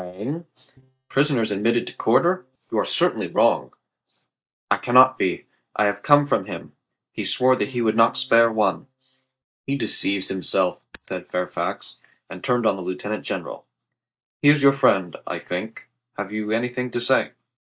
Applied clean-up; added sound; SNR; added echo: neural mask model DeepFilterNet 3.